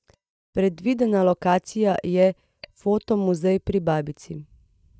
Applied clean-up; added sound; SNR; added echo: neural mask model DeepFilterNet 3.